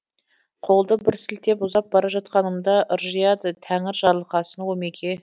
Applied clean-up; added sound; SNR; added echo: none; none; none; none.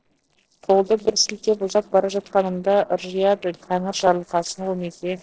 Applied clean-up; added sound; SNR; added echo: neural separator model SepFormer DNS4.